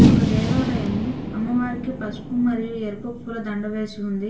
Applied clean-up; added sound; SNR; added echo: none; Fireworks; -3 dB; reverberation time 0.3 s.